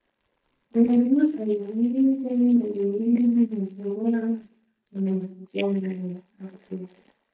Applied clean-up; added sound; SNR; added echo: neural mask model DeepFilterNet 3.